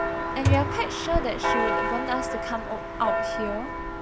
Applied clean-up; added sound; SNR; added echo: none; Church bell + Thump, thud; -3 dB; none.